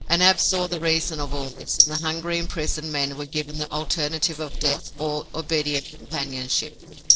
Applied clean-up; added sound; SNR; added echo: neural separator model SepFormer DNS4.